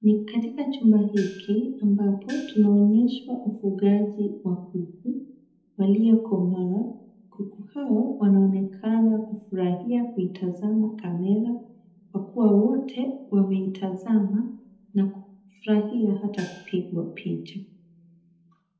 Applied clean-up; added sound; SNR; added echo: none; Gong; 20 dB; reverberation time 0.8 s.